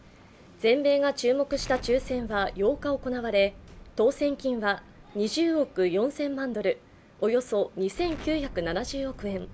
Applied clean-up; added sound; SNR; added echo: none; Explosion; 18 dB; none.